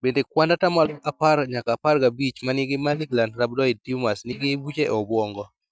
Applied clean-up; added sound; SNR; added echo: neural mask model DeepFilterNet 3.